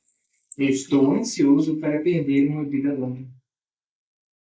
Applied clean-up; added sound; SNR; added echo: neural mask model Resemble Enhance denoiser.